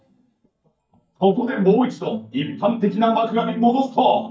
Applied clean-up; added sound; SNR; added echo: neural mask model DeepFilterNet 3.